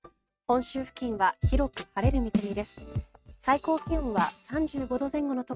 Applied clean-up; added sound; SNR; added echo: neural mask model RNNoise.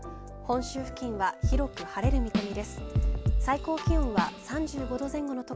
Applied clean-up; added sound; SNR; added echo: none; Drum kit; -3 dB; none.